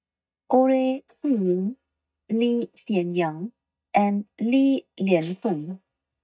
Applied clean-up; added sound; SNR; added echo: neural mask model DeepFilterNet 3.